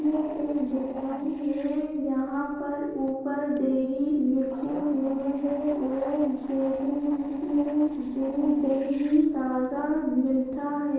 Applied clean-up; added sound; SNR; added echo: neural separator model SepFormer DNS4.